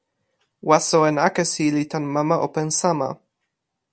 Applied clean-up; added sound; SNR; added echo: none; none; none; none.